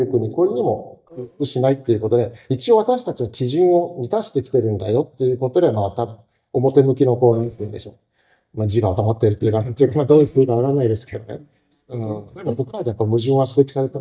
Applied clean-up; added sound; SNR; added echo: neural mask model DeepFilterNet 3.